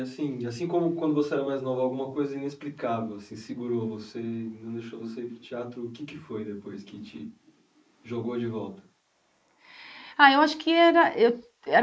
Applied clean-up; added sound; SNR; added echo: neural mask model Resemble Enhance denoiser.